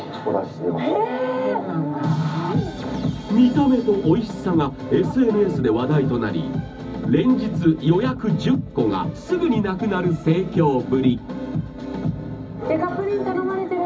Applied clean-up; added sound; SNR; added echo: none; none; none; reverberation time 0.4 s.